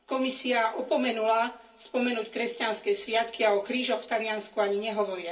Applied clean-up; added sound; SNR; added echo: none; none; none; reverberation time 0.3 s.